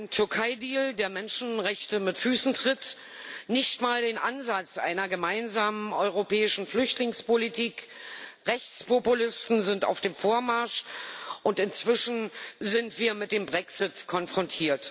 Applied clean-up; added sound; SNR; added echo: none; none; none; none.